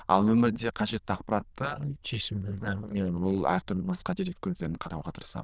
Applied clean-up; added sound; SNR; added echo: neural diffusion model UNIVERSE++.